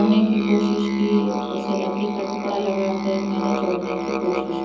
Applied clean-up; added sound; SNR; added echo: none; Musical instrument; 1 dB; reverberation time 0.8 s.